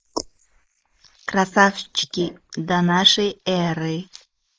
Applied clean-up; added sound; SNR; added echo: neural mask model Resemble Enhance denoiser.